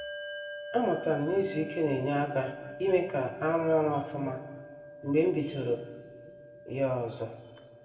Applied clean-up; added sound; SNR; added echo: none; Bell; 13 dB; reverberation time 1.7 s.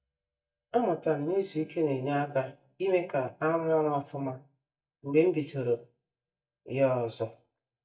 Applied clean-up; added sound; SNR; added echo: neural mask model DeepFilterNet 3.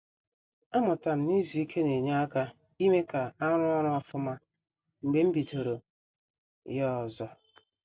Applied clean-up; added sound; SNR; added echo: none; none; none; none.